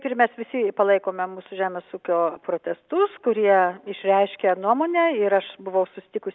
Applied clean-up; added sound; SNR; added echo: none; none; none; none.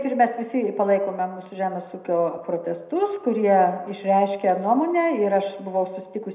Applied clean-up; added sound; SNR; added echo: none; none; none; reverberation time 0.7 s.